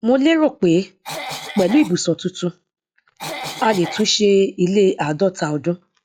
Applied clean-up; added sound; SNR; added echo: classical method log-MMSE.